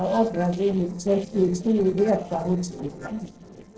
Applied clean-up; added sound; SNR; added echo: neural separator model SepFormer DNS4.